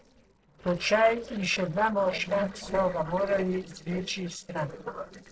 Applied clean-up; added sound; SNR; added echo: neural separator model SepFormer DNS4.